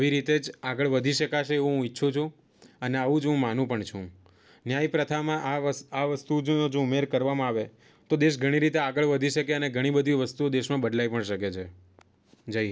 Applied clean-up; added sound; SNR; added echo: none; none; none; none.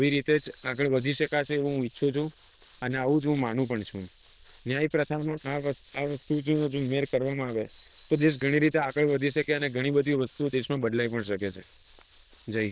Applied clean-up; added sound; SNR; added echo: neural diffusion model UNIVERSE++.